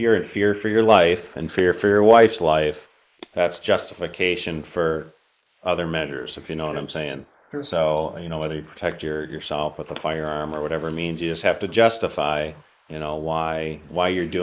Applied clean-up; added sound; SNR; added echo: neural mask model Resemble Enhance denoiser.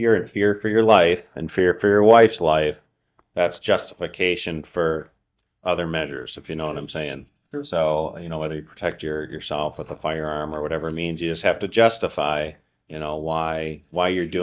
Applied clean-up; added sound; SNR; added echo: neural mask model DeepFilterNet 3.